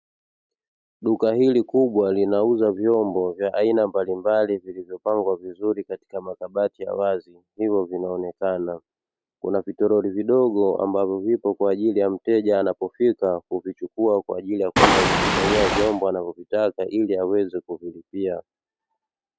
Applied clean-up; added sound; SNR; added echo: none; Waves, surf; -3 dB; none.